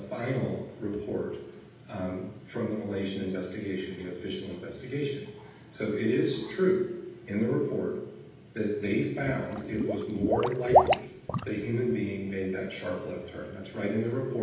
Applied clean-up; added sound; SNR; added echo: none; Water / Liquid; -1 dB; reverberation time 0.9 s.